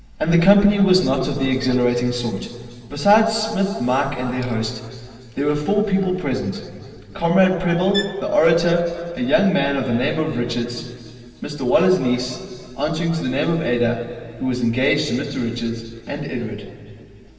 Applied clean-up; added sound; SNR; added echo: none; Bowed string instrument; 12 dB; reverberation time 2.4 s.